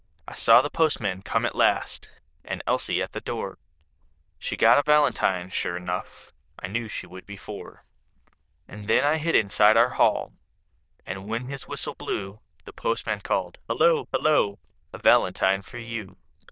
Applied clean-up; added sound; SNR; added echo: neural diffusion model UNIVERSE++.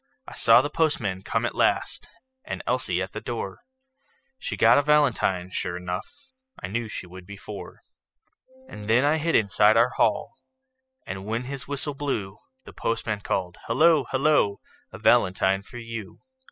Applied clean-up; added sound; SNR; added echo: classical method spectral subtraction.